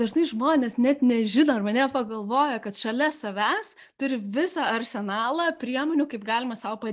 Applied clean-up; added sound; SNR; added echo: none; none; none; none.